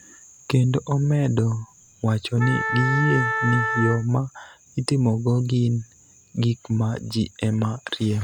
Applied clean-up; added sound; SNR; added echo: none; Wind instrument, woodwind instrument; 4 dB; none.